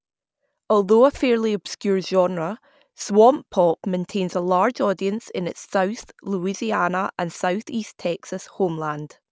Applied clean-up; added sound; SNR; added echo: none; none; none; none.